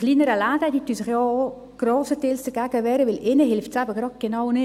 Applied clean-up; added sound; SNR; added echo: none; none; none; none.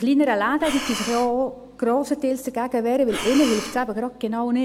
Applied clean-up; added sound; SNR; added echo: none; Breathing; 11 dB; none.